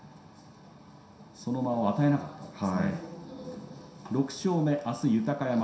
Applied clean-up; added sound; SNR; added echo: none; none; none; reverberation time 0.7 s.